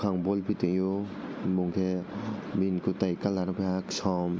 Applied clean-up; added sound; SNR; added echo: none; none; none; none.